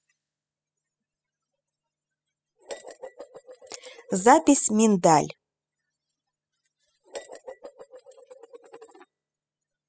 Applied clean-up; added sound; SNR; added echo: classical method spectral subtraction.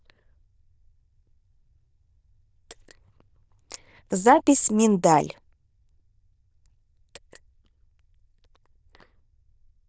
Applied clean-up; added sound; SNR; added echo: neural diffusion model UNIVERSE++.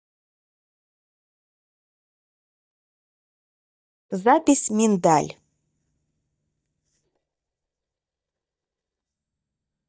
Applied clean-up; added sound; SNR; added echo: neural mask model DeepFilterNet 3.